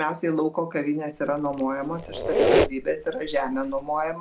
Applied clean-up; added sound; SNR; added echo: none; Squeak; 0 dB; none.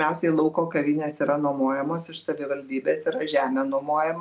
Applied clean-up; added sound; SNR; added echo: none; none; none; none.